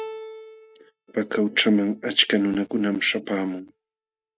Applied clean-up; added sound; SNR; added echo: neural mask model RNNoise.